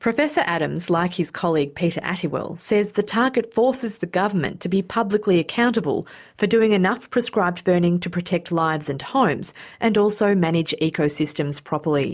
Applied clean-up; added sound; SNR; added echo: none; none; none; none.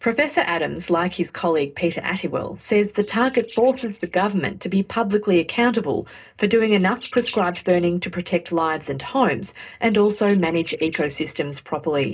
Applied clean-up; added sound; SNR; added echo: neural separator model SepFormer DNS4.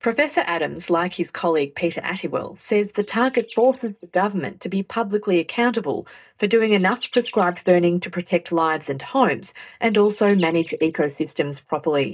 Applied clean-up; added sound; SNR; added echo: neural mask model DeepFilterNet 3.